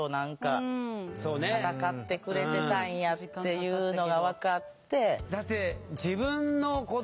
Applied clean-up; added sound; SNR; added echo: none; none; none; none.